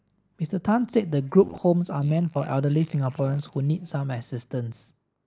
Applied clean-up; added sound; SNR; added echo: neural mask model Resemble Enhance denoiser.